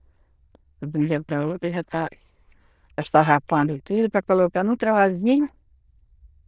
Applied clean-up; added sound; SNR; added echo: neural diffusion model UNIVERSE++.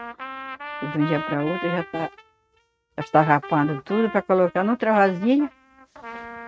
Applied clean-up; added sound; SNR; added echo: neural mask model RNNoise.